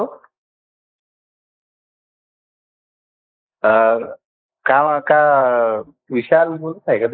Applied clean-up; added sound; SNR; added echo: neural mask model Resemble Enhance denoiser.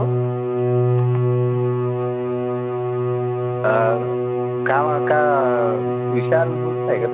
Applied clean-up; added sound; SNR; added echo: none; Bowed string instrument; -4 dB; none.